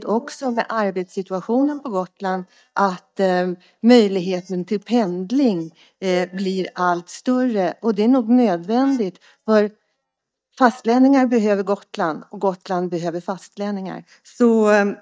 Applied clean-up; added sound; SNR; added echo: neural mask model DeepFilterNet 3.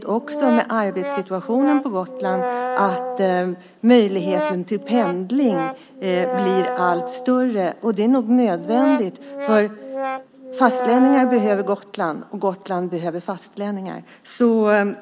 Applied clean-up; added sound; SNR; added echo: none; Brass instrument; 7 dB; none.